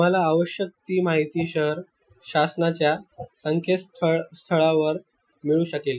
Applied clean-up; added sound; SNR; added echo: classical method Wiener filter.